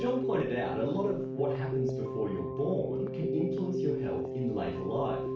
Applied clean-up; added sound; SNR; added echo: none; Keyboard (musical); 1 dB; reverberation time 0.4 s.